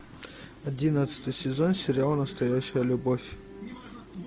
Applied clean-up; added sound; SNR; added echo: none; Bowed string instrument; 19 dB; none.